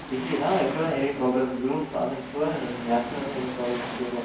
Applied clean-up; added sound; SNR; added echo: none; Waves, surf; 10 dB; reverberation time 0.9 s.